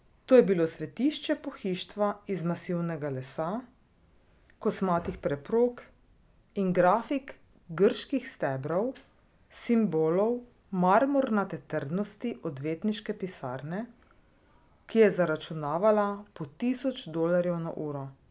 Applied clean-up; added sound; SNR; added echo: none; none; none; none.